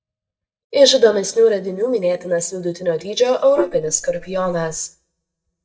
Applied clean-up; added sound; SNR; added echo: neural mask model DeepFilterNet 3.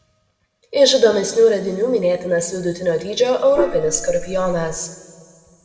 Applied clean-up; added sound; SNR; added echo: none; Gong; 8 dB; reverberation time 1.8 s.